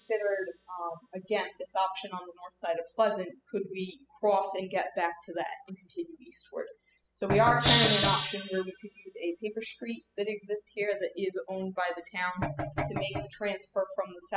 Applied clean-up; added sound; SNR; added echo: classical method spectral subtraction.